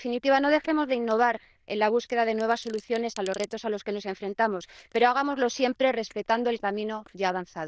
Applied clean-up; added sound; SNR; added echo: neural diffusion model UNIVERSE++.